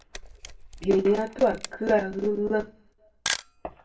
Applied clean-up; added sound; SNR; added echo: none; Camera; 12 dB; reverberation time 0.2 s.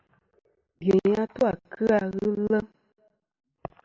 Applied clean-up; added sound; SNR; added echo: none; none; none; none.